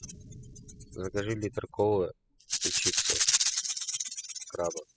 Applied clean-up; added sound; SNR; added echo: classical method spectral subtraction.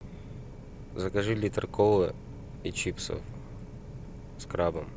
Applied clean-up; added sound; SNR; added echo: none; none; none; none.